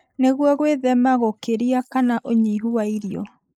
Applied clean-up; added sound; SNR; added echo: neural mask model Resemble Enhance denoiser.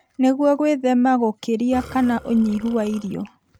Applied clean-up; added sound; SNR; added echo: none; Burping, eructation; 20 dB; none.